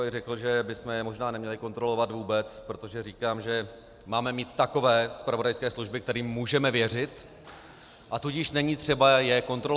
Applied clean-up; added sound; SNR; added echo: none; none; none; none.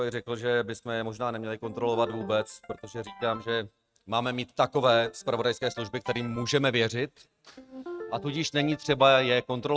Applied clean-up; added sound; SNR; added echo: neural mask model RNNoise.